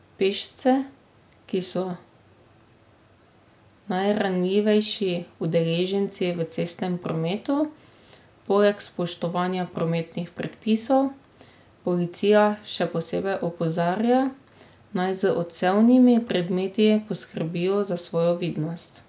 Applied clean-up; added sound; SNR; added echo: none; none; none; none.